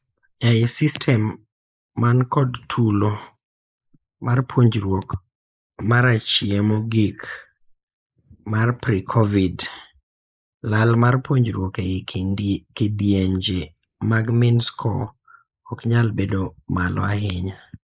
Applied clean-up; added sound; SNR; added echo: neural mask model Resemble Enhance denoiser.